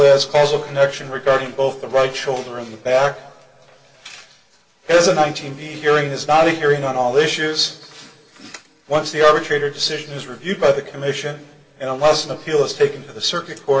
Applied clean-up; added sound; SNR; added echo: none; none; none; reverberation time 1.7 s.